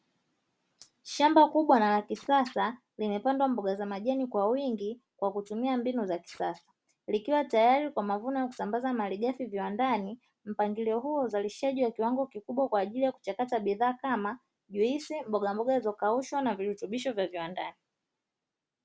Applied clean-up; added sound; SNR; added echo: none; none; none; none.